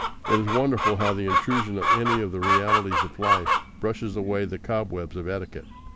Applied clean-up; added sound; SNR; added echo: none; Chicken, rooster; -1 dB; none.